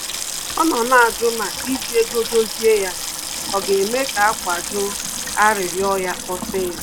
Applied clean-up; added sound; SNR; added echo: none; Sink (filling or washing) / Water tap, faucet; 7 dB; none.